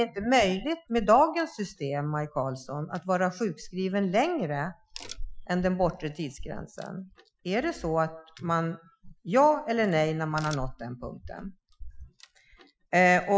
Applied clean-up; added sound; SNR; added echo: classical method Wiener filter.